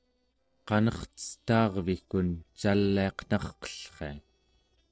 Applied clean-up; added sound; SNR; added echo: neural separator model SepFormer DNS4.